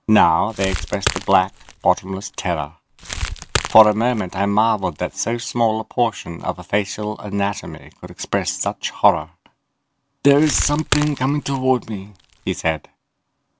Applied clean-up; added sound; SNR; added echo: none; Crackle; 9 dB; none.